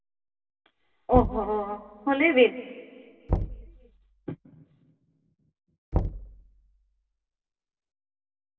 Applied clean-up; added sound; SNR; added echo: none; Knock; 4 dB; reverberation time 2.6 s.